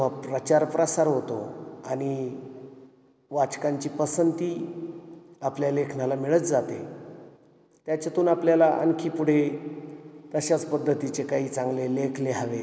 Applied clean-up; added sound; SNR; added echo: none; none; none; none.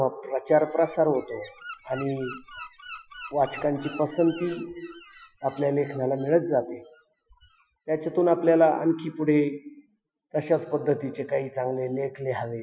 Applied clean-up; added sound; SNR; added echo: classical method Wiener filter.